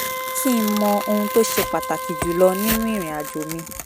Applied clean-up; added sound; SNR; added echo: none; Tearing + Wind instrument, woodwind instrument; 5 dB; none.